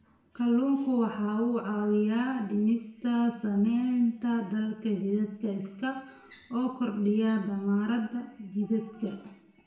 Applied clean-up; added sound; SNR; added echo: none; none; none; reverberation time 0.7 s.